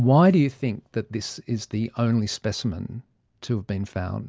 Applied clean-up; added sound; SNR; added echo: none; none; none; none.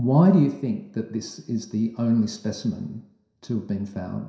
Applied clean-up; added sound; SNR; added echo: none; none; none; reverberation time 0.7 s.